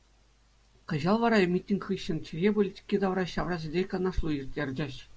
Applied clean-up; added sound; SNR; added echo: none; none; none; none.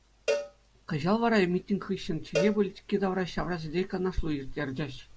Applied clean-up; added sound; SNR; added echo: none; Cowbell; 8 dB; none.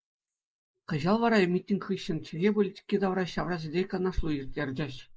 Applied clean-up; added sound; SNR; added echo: neural mask model Resemble Enhance denoiser.